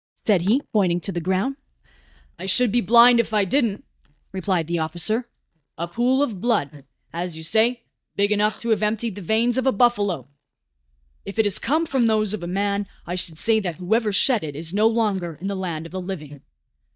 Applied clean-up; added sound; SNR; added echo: neural mask model DeepFilterNet 3.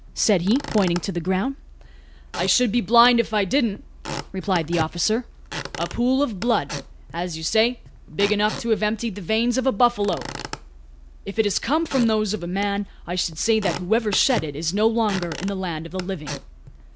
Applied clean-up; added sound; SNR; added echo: none; Squeak / Wood; 13 dB; none.